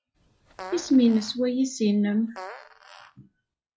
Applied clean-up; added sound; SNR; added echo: classical method log-MMSE.